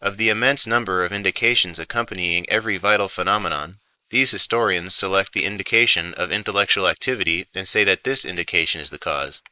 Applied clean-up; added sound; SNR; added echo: neural mask model Resemble Enhance denoiser.